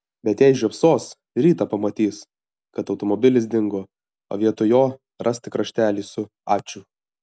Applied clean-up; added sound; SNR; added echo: none; none; none; none.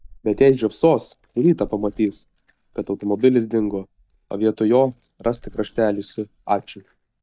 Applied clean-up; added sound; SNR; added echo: neural mask model DeepFilterNet 3.